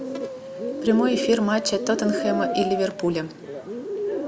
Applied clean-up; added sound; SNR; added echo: none; Bird + Brass instrument; 4 dB; none.